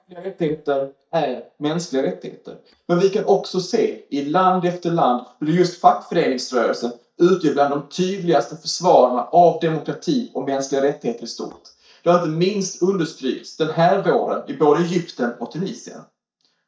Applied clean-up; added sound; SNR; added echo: neural mask model DeepFilterNet 3.